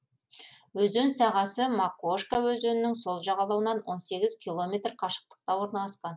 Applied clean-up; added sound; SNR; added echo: none; none; none; none.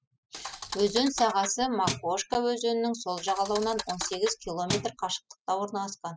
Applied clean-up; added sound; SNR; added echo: classical method spectral subtraction.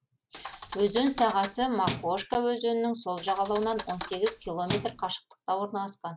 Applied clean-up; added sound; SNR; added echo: none; Thump, thud; 8 dB; none.